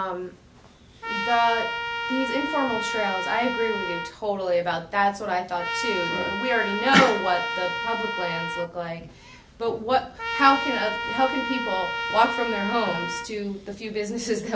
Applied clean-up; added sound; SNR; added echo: none; Trumpet; 4 dB; none.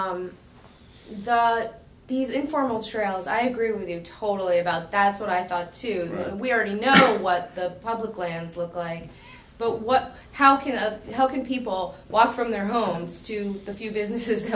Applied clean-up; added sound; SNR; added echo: none; none; none; none.